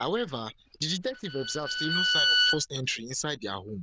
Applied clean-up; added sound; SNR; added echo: neural diffusion model UNIVERSE++.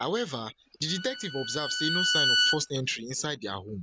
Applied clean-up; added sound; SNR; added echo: none; Bowed string instrument; -3 dB; none.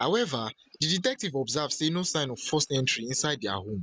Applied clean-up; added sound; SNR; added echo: none; none; none; none.